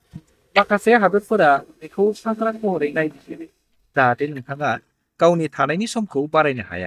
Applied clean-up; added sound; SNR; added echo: neural mask model DeepFilterNet 3.